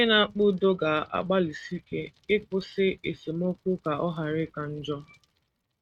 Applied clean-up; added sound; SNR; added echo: neural mask model RNNoise.